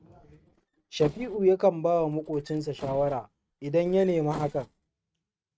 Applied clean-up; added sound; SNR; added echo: neural mask model RNNoise.